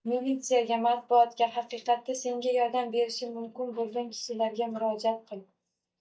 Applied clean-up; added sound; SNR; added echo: neural mask model DeepFilterNet 3.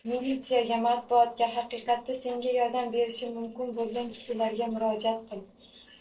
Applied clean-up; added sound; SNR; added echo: neural separator model SepFormer DNS4.